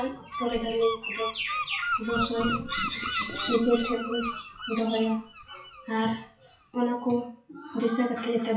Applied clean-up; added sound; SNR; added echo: classical method WPE with log-MMSE.